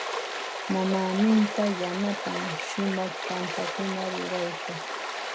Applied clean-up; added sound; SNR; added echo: none; Stream; 4 dB; none.